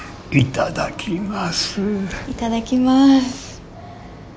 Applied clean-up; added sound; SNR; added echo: none; none; none; none.